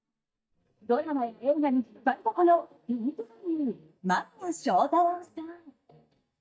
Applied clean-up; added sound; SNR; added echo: neural mask model DeepFilterNet 3.